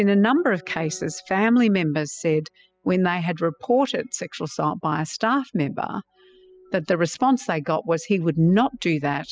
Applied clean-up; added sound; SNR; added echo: classical method spectral subtraction.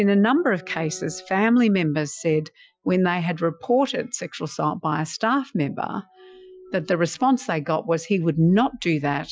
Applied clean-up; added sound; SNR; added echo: classical method Wiener filter.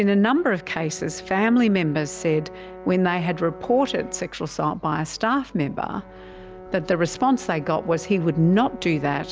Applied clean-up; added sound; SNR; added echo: none; Brass instrument; 18 dB; none.